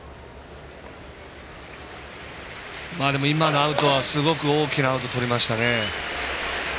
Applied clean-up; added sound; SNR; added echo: none; none; none; none.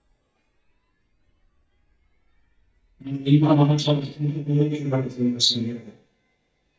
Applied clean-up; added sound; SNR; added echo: neural mask model DeepFilterNet 3.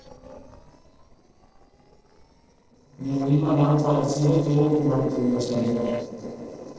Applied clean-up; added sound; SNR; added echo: neural separator model SepFormer DNS4.